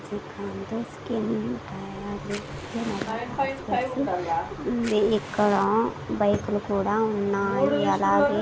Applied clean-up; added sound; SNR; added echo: none; Fire; 18 dB; none.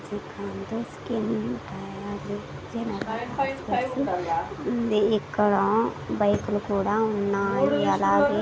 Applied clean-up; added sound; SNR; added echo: none; none; none; none.